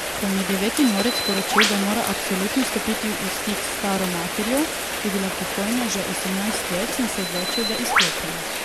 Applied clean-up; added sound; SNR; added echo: none; Rain + Bird; 0 dB; none.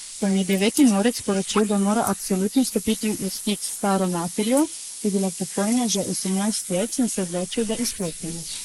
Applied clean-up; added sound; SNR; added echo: neural mask model Resemble Enhance denoiser.